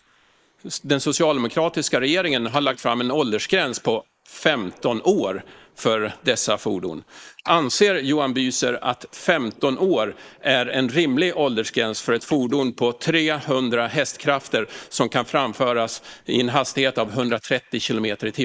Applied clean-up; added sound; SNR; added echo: neural mask model Resemble Enhance denoiser.